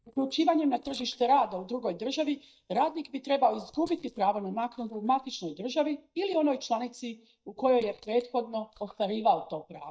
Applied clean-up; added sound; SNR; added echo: neural mask model DeepFilterNet 3.